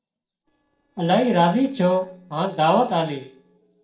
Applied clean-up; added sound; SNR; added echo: neural separator model SepFormer DNS4.